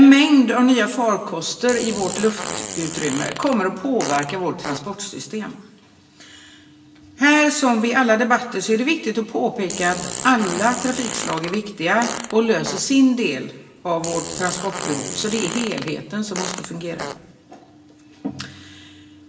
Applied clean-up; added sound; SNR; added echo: none; Fart; 10 dB; reverberation time 1.0 s.